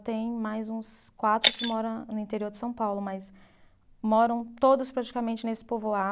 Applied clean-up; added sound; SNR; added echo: none; Shatter; 4 dB; none.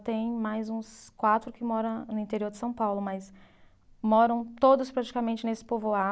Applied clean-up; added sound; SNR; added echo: none; none; none; none.